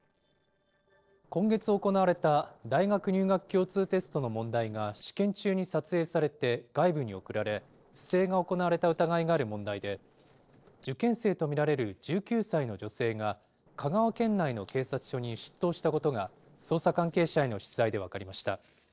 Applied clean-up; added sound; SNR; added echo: neural separator model SepFormer DNS4.